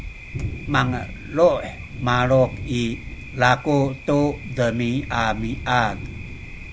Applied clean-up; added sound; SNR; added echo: none; Thunder; 10 dB; none.